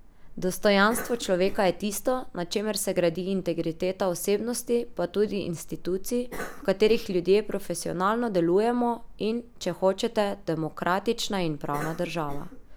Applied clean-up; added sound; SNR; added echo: none; Cough; 12 dB; none.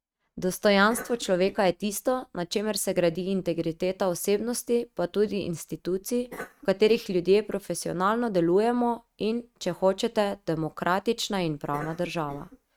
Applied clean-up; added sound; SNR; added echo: neural mask model RNNoise.